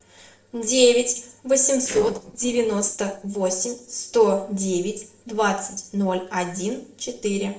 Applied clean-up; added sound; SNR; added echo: neural separator model SepFormer DNS4.